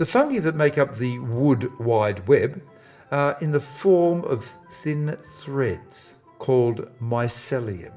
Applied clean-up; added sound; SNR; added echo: none; none; none; reverberation time 0.5 s.